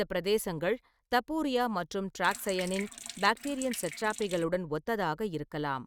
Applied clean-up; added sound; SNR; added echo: neural mask model RNNoise.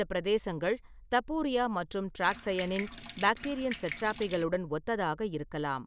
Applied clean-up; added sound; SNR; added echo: none; Sink (filling or washing); 9 dB; none.